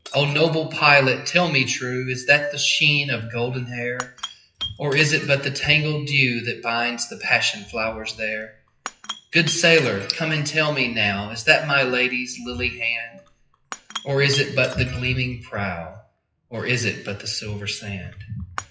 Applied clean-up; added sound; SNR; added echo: classical method WPE with log-MMSE.